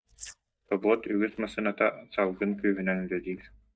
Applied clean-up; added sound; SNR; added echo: neural mask model DeepFilterNet 3.